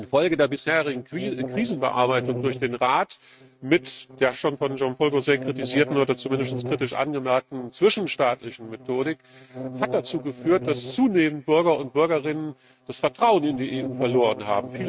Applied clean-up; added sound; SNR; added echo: neural mask model RNNoise.